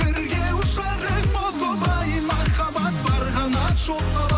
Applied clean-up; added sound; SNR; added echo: none; none; none; none.